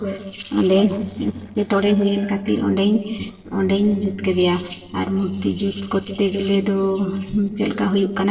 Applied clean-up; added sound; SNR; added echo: neural separator model SepFormer DNS4.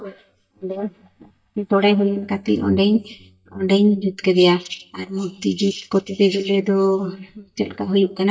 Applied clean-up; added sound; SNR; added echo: neural mask model DeepFilterNet 3.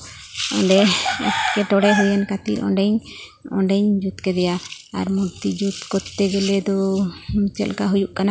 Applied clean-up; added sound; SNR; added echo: none; none; none; none.